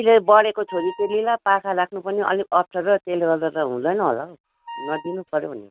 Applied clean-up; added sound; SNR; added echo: neural mask model RNNoise.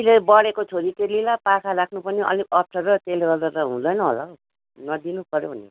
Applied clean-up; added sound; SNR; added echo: none; none; none; none.